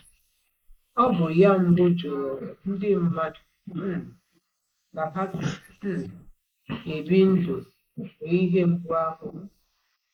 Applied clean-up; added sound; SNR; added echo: neural mask model Resemble Enhance denoiser.